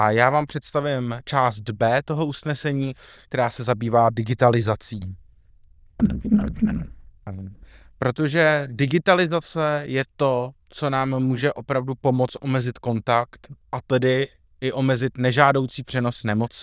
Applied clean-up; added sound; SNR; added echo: neural diffusion model UNIVERSE++.